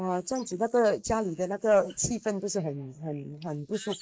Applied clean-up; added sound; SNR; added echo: neural mask model Resemble Enhance denoiser.